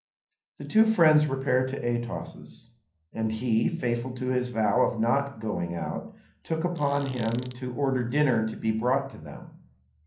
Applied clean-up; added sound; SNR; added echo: none; Fart; 19 dB; reverberation time 0.6 s.